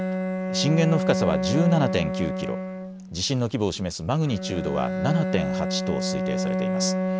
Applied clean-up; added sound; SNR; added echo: none; Bowed string instrument; 1 dB; none.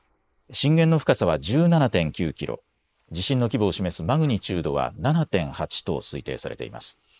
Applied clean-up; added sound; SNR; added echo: neural mask model Resemble Enhance denoiser.